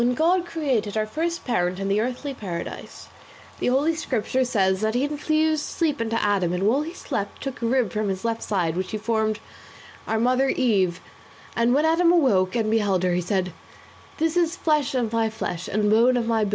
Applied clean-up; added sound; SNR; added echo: none; none; none; none.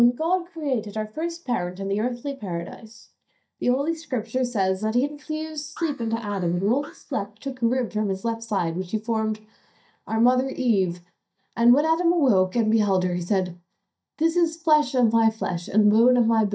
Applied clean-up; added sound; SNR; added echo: neural mask model DeepFilterNet 3.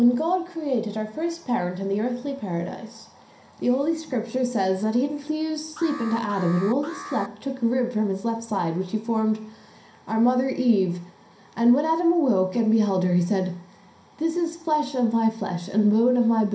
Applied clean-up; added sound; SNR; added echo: none; Alarm; 14 dB; reverberation time 0.5 s.